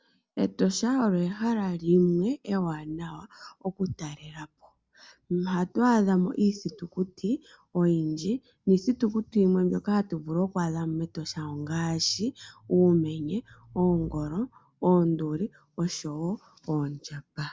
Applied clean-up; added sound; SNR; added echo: none; none; none; none.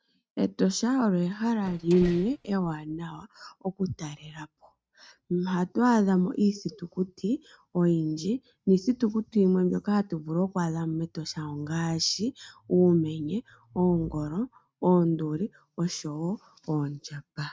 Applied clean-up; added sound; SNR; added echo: neural mask model RNNoise.